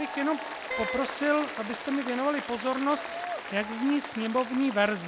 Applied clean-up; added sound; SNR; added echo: none; Wind instrument, woodwind instrument + Applause; 8 dB; none.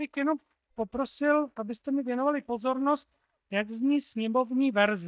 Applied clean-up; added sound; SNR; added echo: neural mask model DeepFilterNet 3.